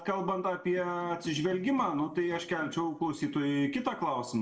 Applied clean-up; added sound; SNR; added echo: neural separator model SepFormer DNS4.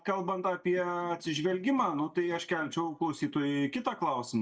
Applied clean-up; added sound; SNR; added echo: neural mask model DeepFilterNet 3.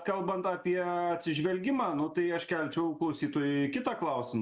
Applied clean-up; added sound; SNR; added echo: none; none; none; none.